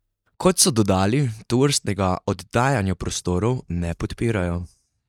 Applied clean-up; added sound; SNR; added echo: neural mask model DeepFilterNet 3.